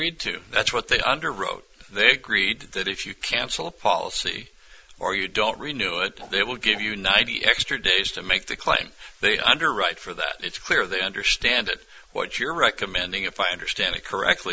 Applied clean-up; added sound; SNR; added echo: none; Whoosh, swoosh, swish; 20 dB; none.